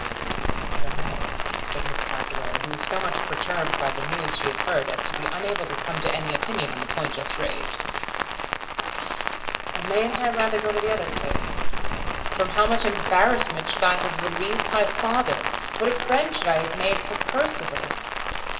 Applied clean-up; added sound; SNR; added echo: none; Rain; -1 dB; reverberation time 1.8 s.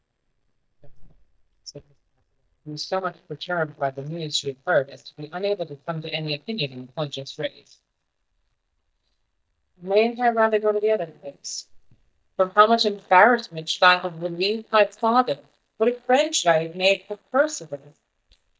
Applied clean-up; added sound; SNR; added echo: neural mask model DeepFilterNet 3.